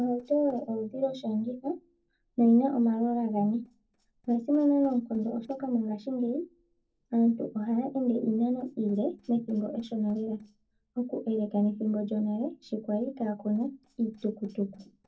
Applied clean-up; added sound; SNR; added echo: neural separator model SepFormer DNS4.